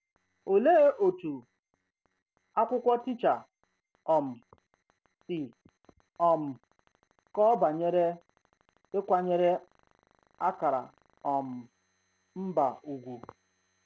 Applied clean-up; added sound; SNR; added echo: neural separator model SepFormer DNS4.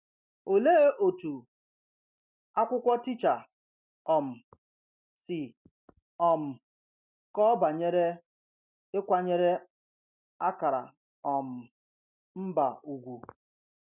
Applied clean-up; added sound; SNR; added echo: none; none; none; none.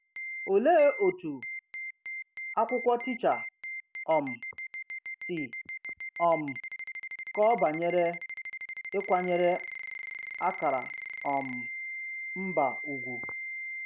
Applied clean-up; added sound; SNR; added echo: none; Ringtone; 8 dB; none.